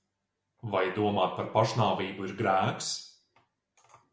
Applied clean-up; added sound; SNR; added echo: none; none; none; none.